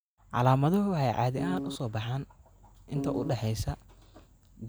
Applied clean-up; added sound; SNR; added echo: none; Piano; 3 dB; none.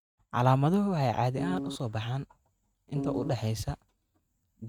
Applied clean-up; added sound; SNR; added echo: neural mask model RNNoise.